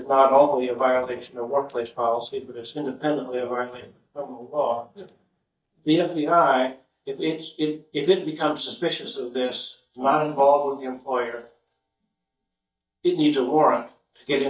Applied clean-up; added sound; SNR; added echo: neural mask model DeepFilterNet 3.